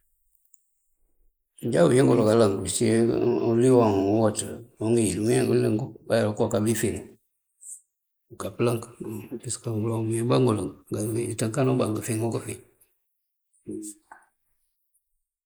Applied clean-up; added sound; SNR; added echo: neural mask model Resemble Enhance denoiser.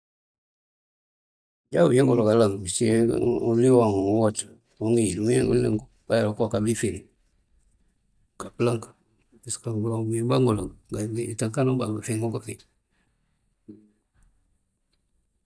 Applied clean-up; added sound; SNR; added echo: neural mask model DeepFilterNet 3.